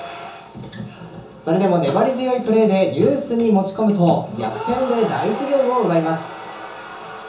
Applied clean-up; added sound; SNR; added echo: none; none; none; reverberation time 0.6 s.